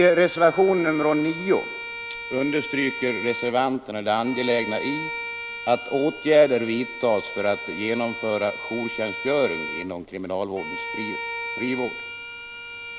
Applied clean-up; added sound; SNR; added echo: none; Bowed string instrument; 9 dB; none.